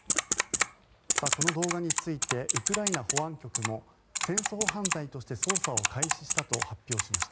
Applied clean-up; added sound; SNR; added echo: none; Typing; -5 dB; none.